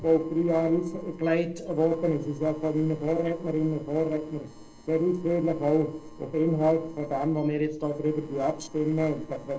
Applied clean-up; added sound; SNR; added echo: neural separator model SepFormer DNS4.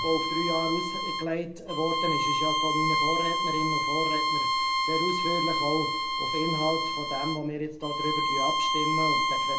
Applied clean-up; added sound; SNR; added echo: none; Bowed string instrument; -4 dB; reverberation time 0.3 s.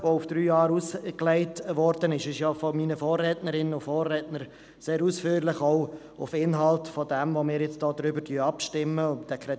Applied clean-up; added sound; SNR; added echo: none; none; none; none.